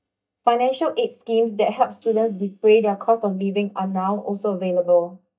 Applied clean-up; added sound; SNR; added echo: neural mask model DeepFilterNet 3.